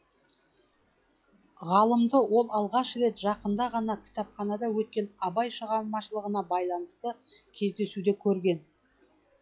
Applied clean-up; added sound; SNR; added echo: classical method log-MMSE.